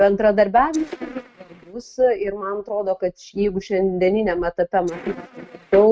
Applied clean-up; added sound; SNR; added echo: neural mask model RNNoise.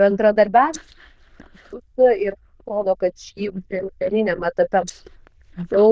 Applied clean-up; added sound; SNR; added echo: neural diffusion model UNIVERSE++.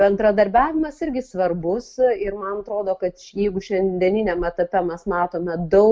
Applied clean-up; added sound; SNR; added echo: none; none; none; none.